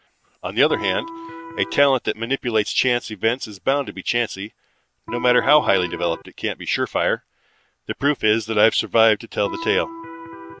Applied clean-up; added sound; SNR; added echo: none; Electric guitar; 10 dB; none.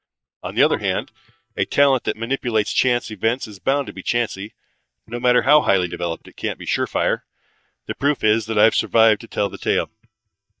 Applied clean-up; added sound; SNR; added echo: neural mask model DeepFilterNet 3.